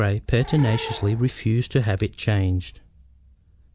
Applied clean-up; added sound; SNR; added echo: none; Animal / Brass instrument; 17 dB; none.